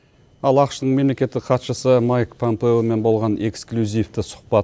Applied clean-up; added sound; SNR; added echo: none; none; none; none.